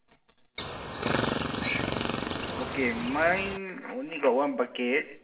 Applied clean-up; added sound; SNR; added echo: none; Chirp, tweet; 1 dB; reverberation time 1.2 s.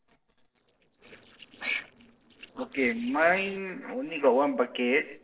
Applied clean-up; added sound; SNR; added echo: neural separator model SepFormer DNS4.